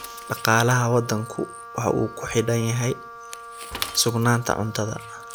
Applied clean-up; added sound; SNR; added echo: none; Mechanisms / Bicycle + Wind instrument, woodwind instrument; 14 dB; none.